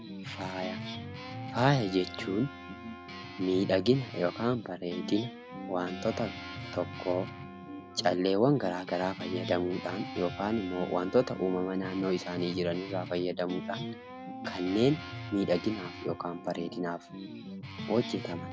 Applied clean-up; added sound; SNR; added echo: none; Guitar + Guitar; 10 dB; none.